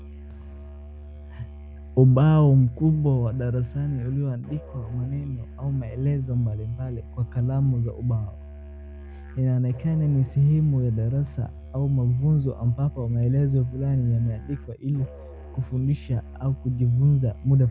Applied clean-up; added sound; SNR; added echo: none; Musical instrument; 16 dB; none.